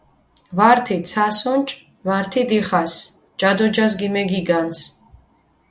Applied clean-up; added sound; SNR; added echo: none; none; none; none.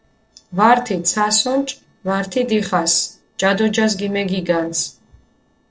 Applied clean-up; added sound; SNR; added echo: neural separator model SepFormer DNS4.